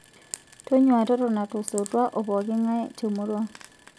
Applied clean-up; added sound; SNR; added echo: none; Frying (food); 18 dB; none.